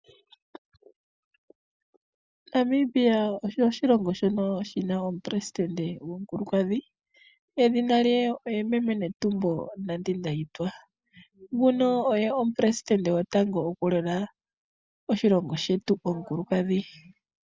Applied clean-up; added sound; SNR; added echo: none; none; none; none.